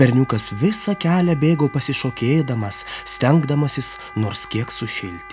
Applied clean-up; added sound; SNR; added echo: none; Wind instrument, woodwind instrument; 18 dB; none.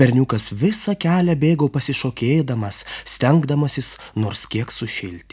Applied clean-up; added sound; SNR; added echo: none; none; none; none.